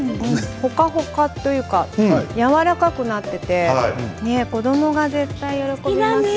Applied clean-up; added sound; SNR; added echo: none; Dishes, pots, and pans; 18 dB; none.